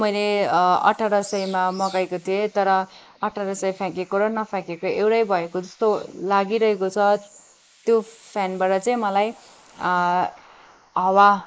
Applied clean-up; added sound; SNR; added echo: neural mask model Resemble Enhance denoiser.